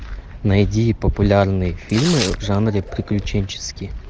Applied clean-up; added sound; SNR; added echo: none; Tearing; 12 dB; none.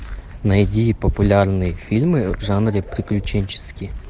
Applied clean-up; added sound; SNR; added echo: none; none; none; none.